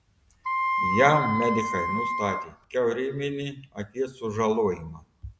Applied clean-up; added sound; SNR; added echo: none; Wind instrument, woodwind instrument; 0 dB; none.